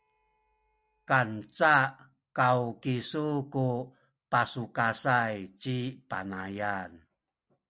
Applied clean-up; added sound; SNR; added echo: none; none; none; none.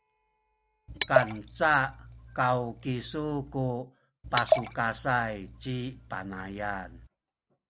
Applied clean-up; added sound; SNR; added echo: none; Liquid; 3 dB; none.